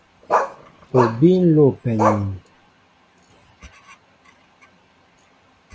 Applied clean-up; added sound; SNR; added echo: none; Bark; 3 dB; none.